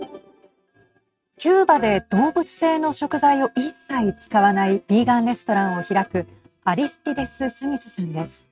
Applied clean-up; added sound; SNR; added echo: neural mask model RNNoise.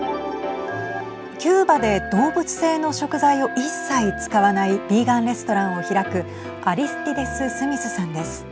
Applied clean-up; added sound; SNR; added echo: none; Telephone; 11 dB; none.